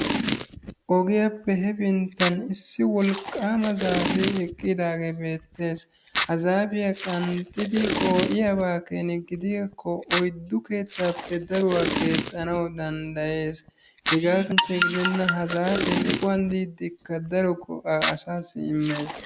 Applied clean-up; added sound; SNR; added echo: none; Packing tape, duct tape; 4 dB; none.